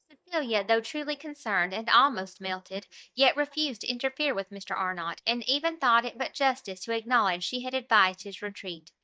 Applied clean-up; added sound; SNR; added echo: neural mask model DeepFilterNet 3.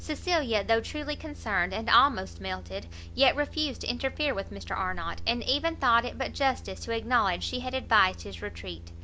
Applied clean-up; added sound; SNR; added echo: none; none; none; none.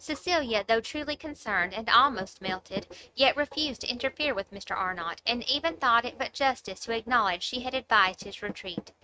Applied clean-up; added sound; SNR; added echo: neural mask model RNNoise.